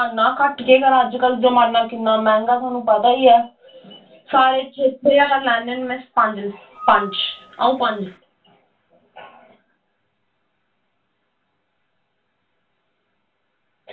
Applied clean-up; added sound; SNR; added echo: none; Screech / Glass; 12 dB; reverberation time 0.2 s.